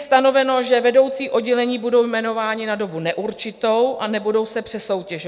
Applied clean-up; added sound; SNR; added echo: none; none; none; none.